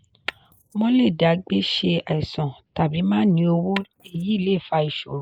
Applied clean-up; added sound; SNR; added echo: neural mask model Resemble Enhance denoiser.